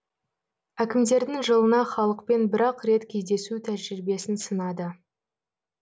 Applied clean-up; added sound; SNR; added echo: none; none; none; none.